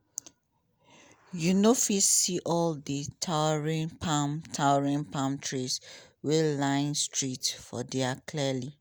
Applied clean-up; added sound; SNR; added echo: none; none; none; none.